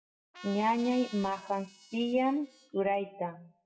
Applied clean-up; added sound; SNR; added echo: classical method WPE with log-MMSE.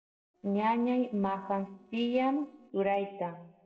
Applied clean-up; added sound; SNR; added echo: neural separator model SepFormer DNS4.